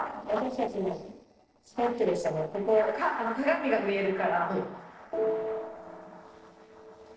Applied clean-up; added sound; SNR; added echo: neural separator model SepFormer DNS4.